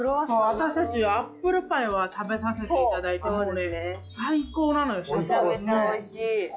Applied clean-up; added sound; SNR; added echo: classical method log-MMSE.